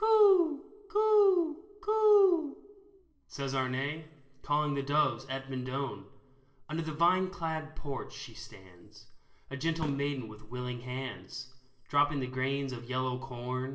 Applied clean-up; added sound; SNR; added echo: neural separator model SepFormer DNS4.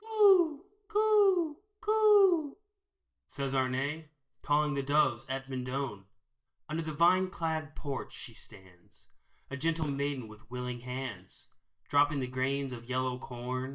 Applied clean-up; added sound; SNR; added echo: neural mask model DeepFilterNet 3.